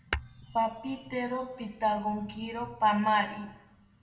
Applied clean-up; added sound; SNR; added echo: none; Tap / Hammer / Glass; 13 dB; reverberation time 0.8 s.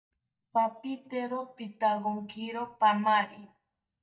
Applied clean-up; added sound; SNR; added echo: neural mask model DeepFilterNet 3.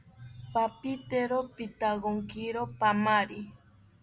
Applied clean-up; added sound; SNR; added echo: none; none; none; none.